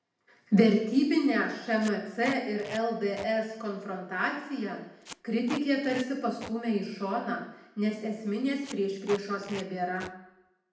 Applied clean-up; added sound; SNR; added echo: none; Packing tape, duct tape; 16 dB; reverberation time 0.8 s.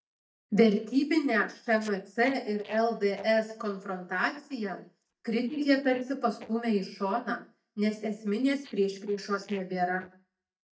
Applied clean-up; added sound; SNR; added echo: neural mask model DeepFilterNet 3.